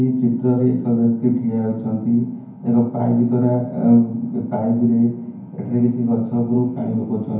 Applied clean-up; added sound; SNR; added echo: none; none; none; reverberation time 0.9 s.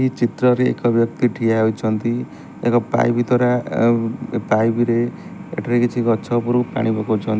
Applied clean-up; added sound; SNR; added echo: none; none; none; none.